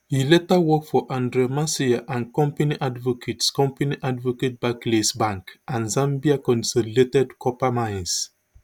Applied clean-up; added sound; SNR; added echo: none; none; none; none.